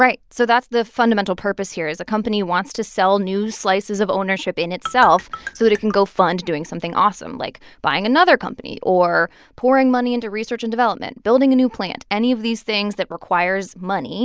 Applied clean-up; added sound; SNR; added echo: none; Marimba, xylophone; 12 dB; none.